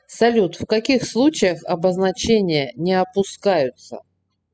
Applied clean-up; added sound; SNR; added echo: classical method spectral subtraction.